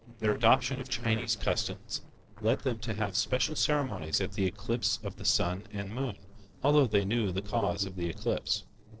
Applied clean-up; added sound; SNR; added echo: neural separator model SepFormer DNS4.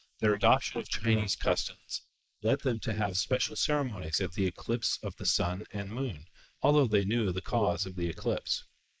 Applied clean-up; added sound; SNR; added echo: neural mask model Resemble Enhance denoiser.